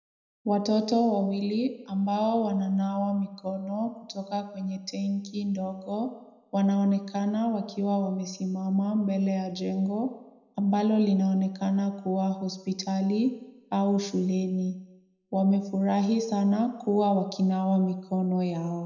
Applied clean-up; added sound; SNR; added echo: none; none; none; reverberation time 0.7 s.